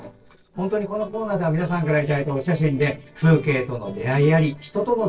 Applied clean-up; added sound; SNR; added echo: neural separator model SepFormer DNS4.